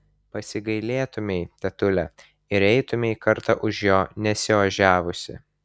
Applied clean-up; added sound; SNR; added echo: none; none; none; none.